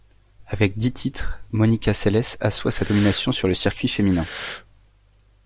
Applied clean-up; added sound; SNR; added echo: none; Breathing; 14 dB; none.